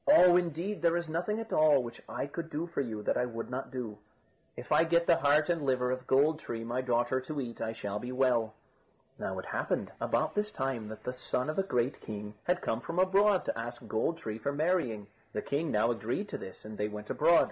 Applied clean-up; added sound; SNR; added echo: none; none; none; none.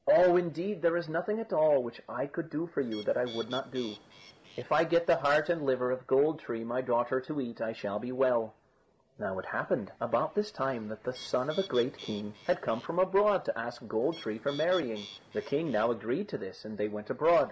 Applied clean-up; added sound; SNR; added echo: none; Bird; 17 dB; none.